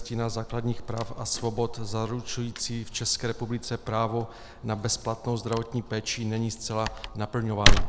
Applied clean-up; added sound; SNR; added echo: none; Tearing / Wood; -1 dB; none.